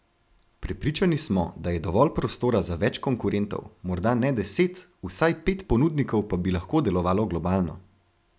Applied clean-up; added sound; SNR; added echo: none; none; none; none.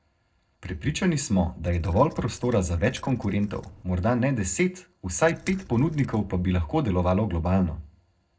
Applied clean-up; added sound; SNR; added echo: neural separator model SepFormer DNS4.